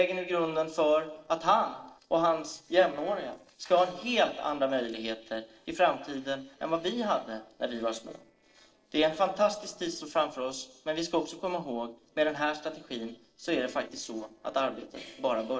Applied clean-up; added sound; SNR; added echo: neural separator model SepFormer DNS4.